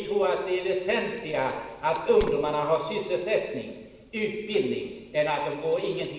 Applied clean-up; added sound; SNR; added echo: none; Crack; 19 dB; reverberation time 1.2 s.